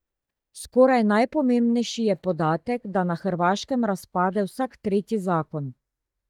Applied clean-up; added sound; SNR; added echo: neural mask model DeepFilterNet 3.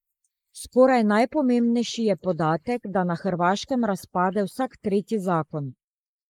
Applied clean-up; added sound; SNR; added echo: neural mask model Resemble Enhance denoiser.